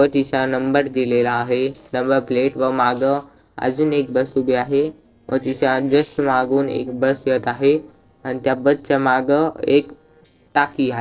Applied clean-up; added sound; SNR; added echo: neural separator model SepFormer DNS4.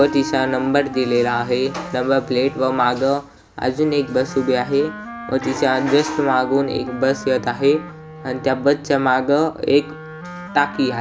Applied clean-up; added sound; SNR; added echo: none; Wind instrument, woodwind instrument; 13 dB; none.